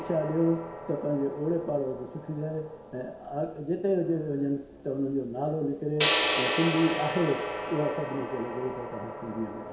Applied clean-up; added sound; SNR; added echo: none; Gong; 1 dB; reverberation time 0.7 s.